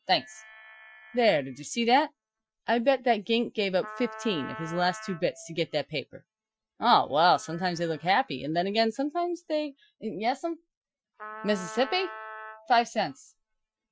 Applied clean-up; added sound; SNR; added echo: classical method Wiener filter.